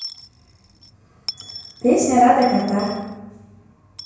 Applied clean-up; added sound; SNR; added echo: none; Coin (dropping) / Dishes, pots, and pans; 17 dB; reverberation time 1.0 s.